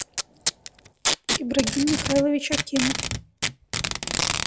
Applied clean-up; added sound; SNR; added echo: none; Packing tape, duct tape; 0 dB; none.